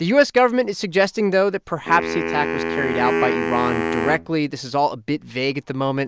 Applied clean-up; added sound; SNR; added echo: none; Wind instrument, woodwind instrument; 6 dB; none.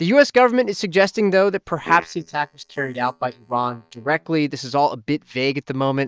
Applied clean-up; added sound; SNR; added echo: neural mask model DeepFilterNet 3.